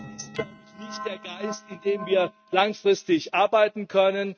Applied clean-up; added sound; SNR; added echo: neural mask model RNNoise.